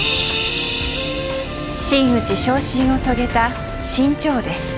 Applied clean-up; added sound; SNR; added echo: none; Wind instrument, woodwind instrument; 12 dB; none.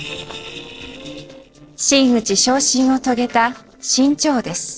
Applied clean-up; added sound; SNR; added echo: neural separator model SepFormer DNS4.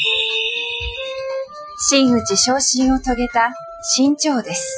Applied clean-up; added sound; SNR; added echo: classical method Wiener filter.